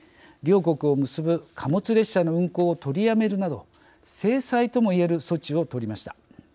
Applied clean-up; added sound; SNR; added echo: none; none; none; none.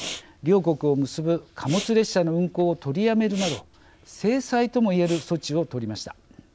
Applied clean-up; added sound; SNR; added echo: none; Respiratory sounds; 17 dB; none.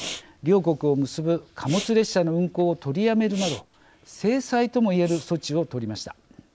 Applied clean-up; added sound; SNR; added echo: neural mask model Resemble Enhance denoiser.